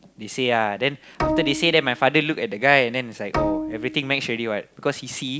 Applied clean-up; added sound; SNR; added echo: none; Bowed string instrument; 6 dB; none.